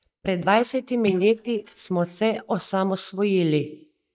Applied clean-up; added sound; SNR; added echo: neural mask model DeepFilterNet 3.